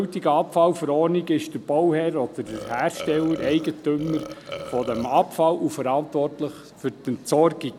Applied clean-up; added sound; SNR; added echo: none; Burping, eructation; 13 dB; none.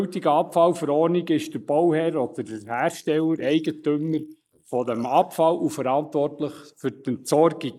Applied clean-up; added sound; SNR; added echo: neural mask model Resemble Enhance denoiser.